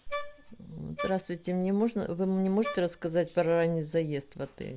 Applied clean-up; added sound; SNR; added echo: none; Wind instrument, woodwind instrument; 10 dB; none.